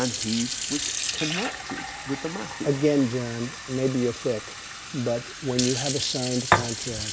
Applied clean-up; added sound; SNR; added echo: none; Fill (with liquid) / Sink (filling or washing); 3 dB; none.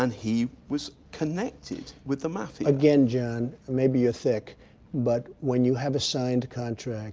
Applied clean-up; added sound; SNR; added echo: none; none; none; none.